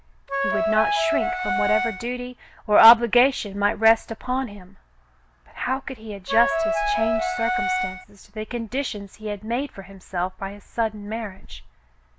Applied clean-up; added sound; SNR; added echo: none; Wind instrument, woodwind instrument; -1 dB; none.